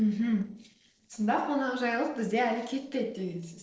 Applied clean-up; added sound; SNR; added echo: neural separator model SepFormer DNS4.